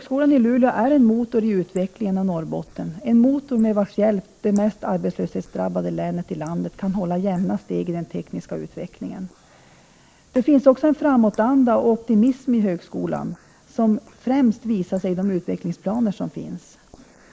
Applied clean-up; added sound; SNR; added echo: neural mask model Resemble Enhance denoiser.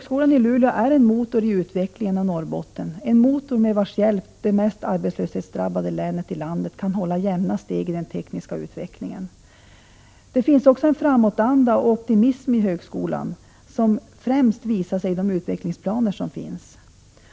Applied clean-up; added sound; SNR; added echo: none; none; none; none.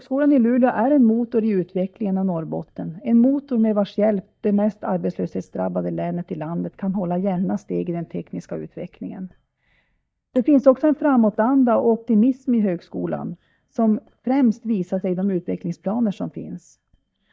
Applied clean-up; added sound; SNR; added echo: neural mask model DeepFilterNet 3.